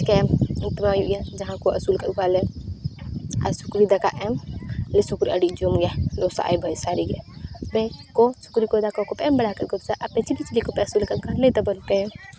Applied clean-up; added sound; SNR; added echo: none; none; none; none.